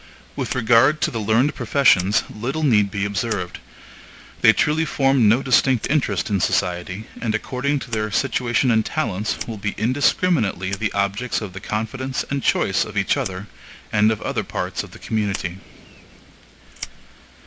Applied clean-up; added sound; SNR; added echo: none; Fire; 19 dB; none.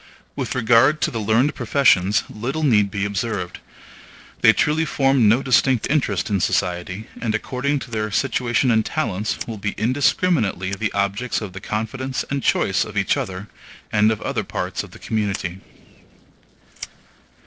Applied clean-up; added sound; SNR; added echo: neural separator model SepFormer DNS4.